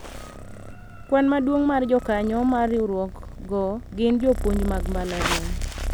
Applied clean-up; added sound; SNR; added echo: none; Purr; 8 dB; none.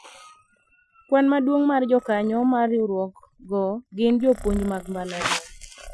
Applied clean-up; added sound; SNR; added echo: classical method Wiener filter.